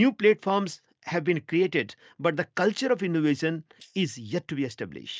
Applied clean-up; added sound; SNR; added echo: neural mask model DeepFilterNet 3.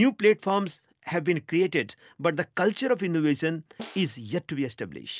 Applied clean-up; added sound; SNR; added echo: none; Snare drum; 20 dB; none.